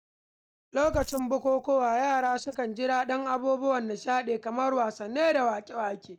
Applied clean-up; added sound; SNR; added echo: neural mask model DeepFilterNet 3.